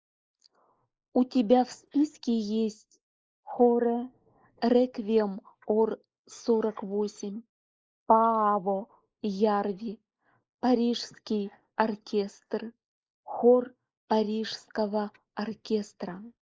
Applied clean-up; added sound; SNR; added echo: neural mask model Resemble Enhance denoiser.